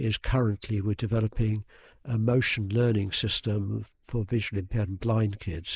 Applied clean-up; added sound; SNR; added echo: neural mask model Resemble Enhance denoiser.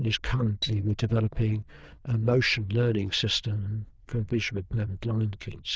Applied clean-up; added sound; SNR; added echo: neural diffusion model UNIVERSE++.